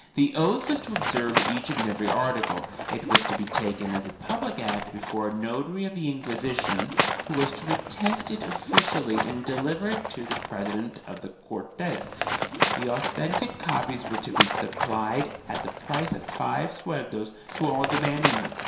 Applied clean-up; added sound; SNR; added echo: none; Livestock, farm animals, working animals; 1 dB; reverberation time 0.7 s.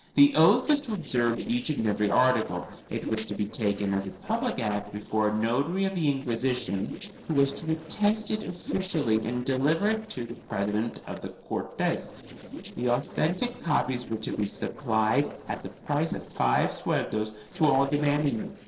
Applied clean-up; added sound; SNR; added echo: neural separator model SepFormer DNS4.